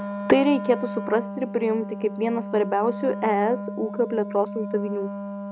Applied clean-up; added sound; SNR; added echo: none; Wind instrument, woodwind instrument; 8 dB; none.